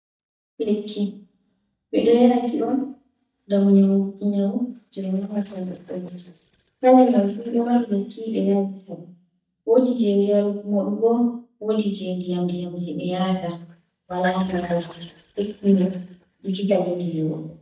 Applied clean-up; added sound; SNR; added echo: neural mask model DeepFilterNet 3.